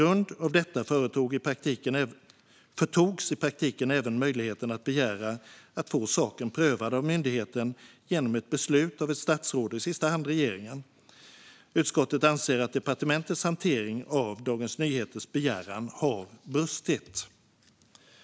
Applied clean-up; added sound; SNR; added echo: none; none; none; none.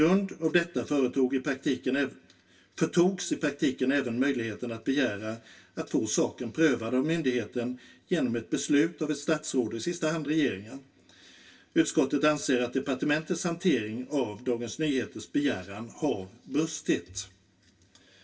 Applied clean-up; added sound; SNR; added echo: none; none; none; reverberation time 0.1 s.